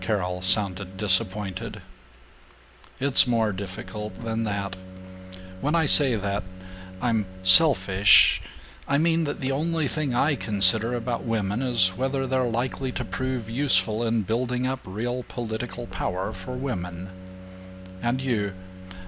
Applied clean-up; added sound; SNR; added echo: none; Bowed string instrument; 16 dB; none.